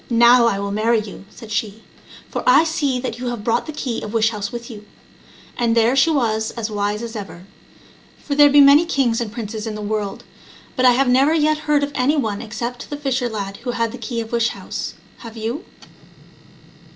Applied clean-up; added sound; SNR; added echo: none; none; none; none.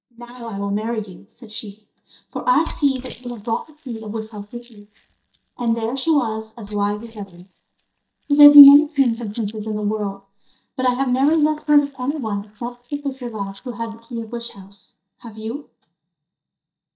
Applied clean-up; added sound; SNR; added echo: neural mask model DeepFilterNet 3.